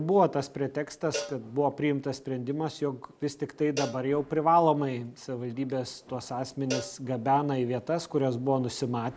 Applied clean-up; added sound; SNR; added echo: none; Cowbell; 14 dB; none.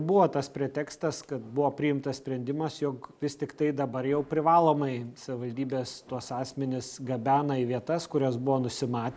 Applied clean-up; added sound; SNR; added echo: none; none; none; none.